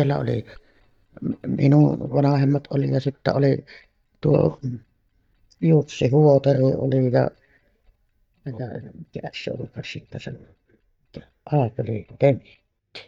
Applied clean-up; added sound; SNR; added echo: neural mask model DeepFilterNet 3.